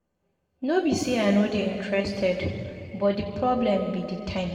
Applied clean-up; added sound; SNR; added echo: none; none; none; reverberation time 2.0 s.